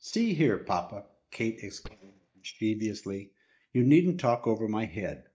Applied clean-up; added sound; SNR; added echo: neural mask model DeepFilterNet 3.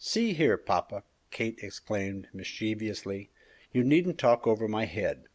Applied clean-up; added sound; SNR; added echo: none; none; none; none.